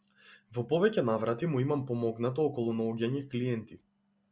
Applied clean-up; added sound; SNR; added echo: none; none; none; none.